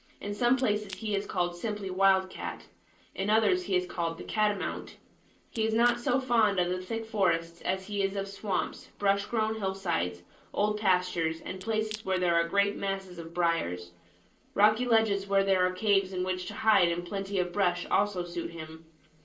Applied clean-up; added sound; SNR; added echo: neural separator model SepFormer DNS4.